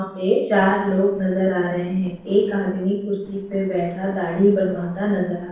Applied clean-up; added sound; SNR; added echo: neural separator model SepFormer DNS4.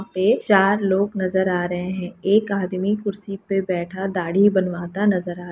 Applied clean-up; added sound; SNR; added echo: none; none; none; none.